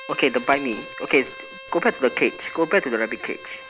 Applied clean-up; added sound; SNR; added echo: none; Bowed string instrument; 16 dB; none.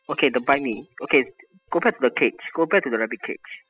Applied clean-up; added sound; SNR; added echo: classical method spectral subtraction.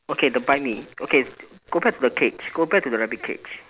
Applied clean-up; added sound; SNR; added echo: none; none; none; none.